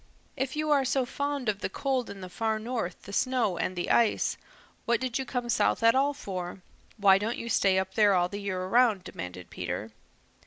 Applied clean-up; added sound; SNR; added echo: none; none; none; none.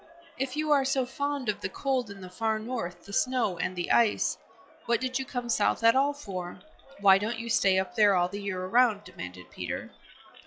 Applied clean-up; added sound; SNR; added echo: classical method log-MMSE.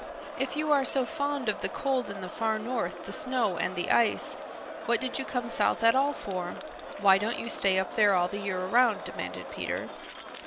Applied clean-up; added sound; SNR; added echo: none; Crowd; 10 dB; none.